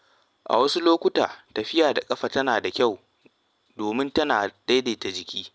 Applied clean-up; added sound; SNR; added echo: none; none; none; none.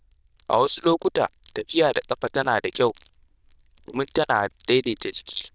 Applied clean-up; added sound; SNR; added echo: neural diffusion model UNIVERSE++.